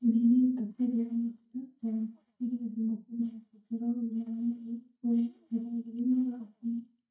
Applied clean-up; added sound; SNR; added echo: neural mask model DeepFilterNet 3.